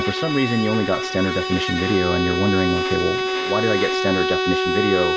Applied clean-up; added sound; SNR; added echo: none; Bowed string instrument; 0 dB; none.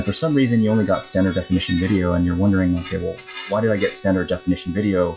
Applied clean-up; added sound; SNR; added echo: classical method log-MMSE.